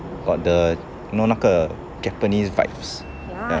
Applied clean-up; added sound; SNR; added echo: none; none; none; none.